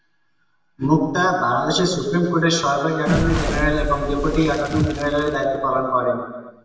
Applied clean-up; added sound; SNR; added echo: none; Crackle; 4 dB; reverberation time 1.3 s.